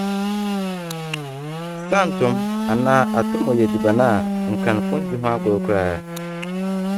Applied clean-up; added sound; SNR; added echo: neural mask model RNNoise.